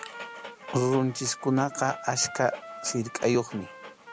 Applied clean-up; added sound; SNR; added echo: none; Trumpet + Dog; 14 dB; none.